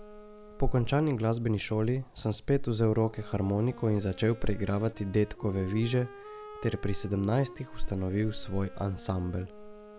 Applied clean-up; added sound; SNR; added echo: none; Wind instrument, woodwind instrument; 19 dB; none.